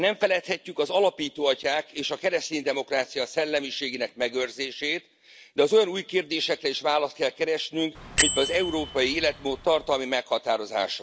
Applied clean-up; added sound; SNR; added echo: none; Bell; 3 dB; none.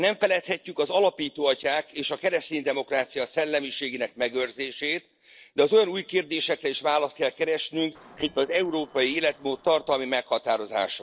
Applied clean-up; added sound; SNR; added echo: neural separator model SepFormer DNS4.